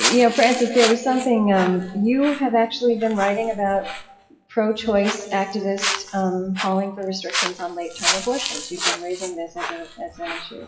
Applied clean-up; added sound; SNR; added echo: classical method WPE with log-MMSE.